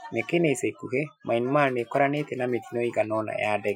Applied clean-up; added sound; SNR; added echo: classical method Wiener filter.